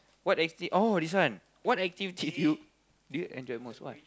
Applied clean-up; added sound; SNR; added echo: none; none; none; none.